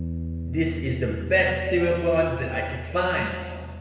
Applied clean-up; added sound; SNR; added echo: none; Bass guitar; 7 dB; reverberation time 1.6 s.